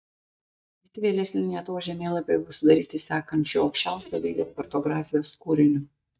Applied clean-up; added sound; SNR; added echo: neural mask model DeepFilterNet 3.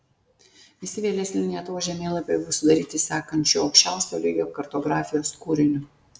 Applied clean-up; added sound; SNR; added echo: none; none; none; none.